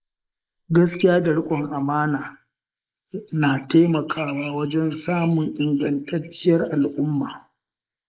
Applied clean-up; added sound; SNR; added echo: neural mask model Resemble Enhance denoiser.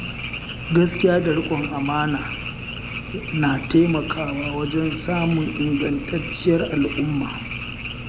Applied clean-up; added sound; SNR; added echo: none; Frog; 8 dB; none.